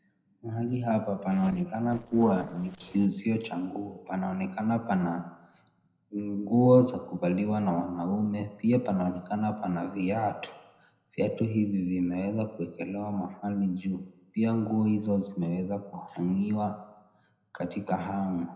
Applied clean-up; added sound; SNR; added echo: neural separator model SepFormer DNS4.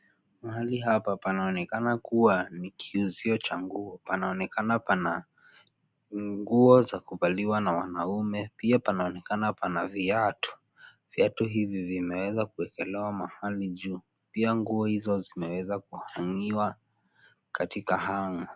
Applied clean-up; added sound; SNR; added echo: none; none; none; none.